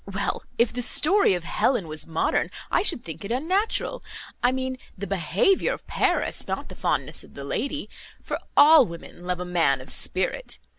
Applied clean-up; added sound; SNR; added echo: none; none; none; none.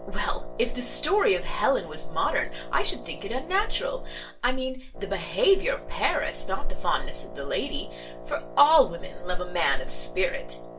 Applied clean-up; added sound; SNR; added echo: none; Wind instrument, woodwind instrument; 17 dB; reverberation time 0.2 s.